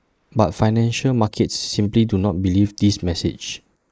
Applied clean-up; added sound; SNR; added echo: neural mask model Resemble Enhance denoiser.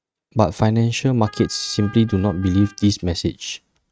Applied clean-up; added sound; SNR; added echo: neural mask model RNNoise.